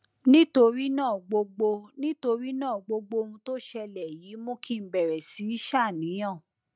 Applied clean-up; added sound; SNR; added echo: none; none; none; none.